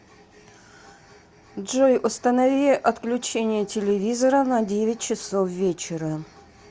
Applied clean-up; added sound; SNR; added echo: none; none; none; none.